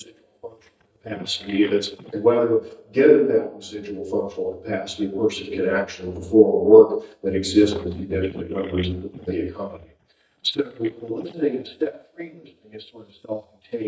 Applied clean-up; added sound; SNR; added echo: neural mask model DeepFilterNet 3.